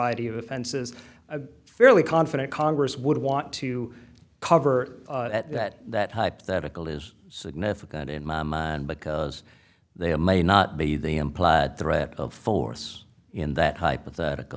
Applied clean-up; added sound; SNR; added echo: none; none; none; none.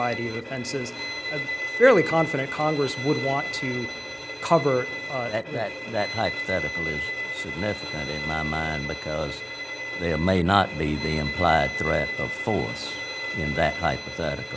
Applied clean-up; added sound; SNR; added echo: none; Bowed string instrument; 6 dB; none.